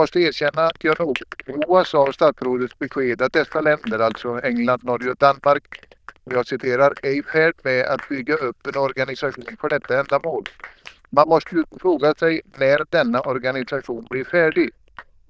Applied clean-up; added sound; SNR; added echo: neural diffusion model UNIVERSE++.